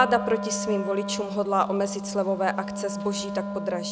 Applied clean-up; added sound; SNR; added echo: none; Wind instrument, woodwind instrument; 5 dB; none.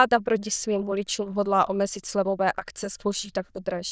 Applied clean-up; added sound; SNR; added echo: neural diffusion model UNIVERSE++.